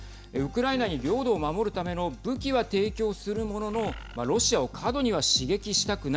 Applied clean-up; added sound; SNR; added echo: none; Bird; 17 dB; none.